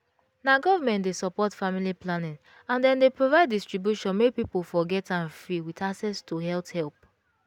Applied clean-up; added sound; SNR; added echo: none; none; none; none.